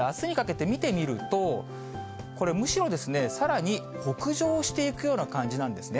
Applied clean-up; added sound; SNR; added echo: none; none; none; none.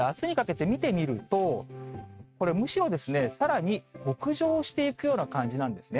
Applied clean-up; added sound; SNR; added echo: neural mask model RNNoise.